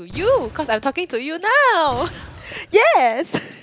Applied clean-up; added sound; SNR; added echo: none; Boom; 20 dB; none.